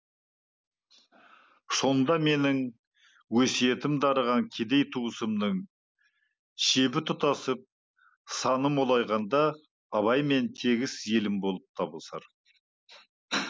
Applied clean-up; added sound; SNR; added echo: none; none; none; none.